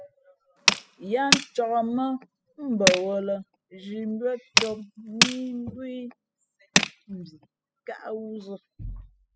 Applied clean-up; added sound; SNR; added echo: classical method spectral subtraction.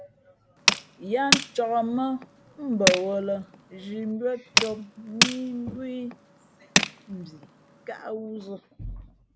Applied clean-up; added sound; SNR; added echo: none; Tools; -2 dB; none.